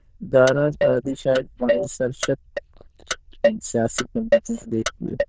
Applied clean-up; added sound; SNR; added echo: neural diffusion model UNIVERSE++.